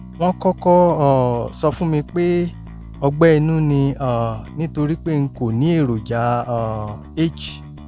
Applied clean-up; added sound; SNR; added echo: none; Bass guitar; 17 dB; none.